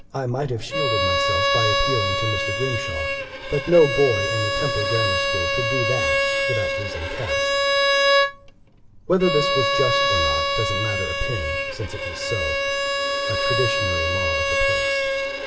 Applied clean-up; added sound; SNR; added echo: none; Bowed string instrument; -4 dB; reverberation time 2.8 s.